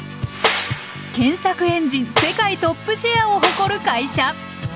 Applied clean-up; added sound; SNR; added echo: none; Snare drum; 6 dB; none.